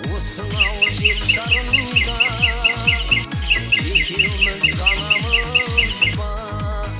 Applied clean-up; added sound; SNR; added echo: none; Chirp, tweet; -5 dB; none.